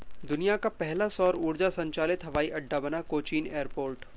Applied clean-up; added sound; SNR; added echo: none; Crackle; 14 dB; none.